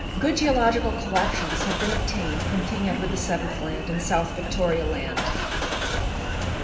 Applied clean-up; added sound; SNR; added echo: none; Engine starting / Car; 1 dB; reverberation time 2.4 s.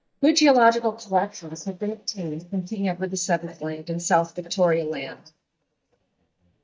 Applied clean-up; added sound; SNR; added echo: neural mask model DeepFilterNet 3.